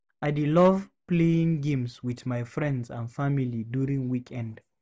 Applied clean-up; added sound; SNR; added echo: none; none; none; none.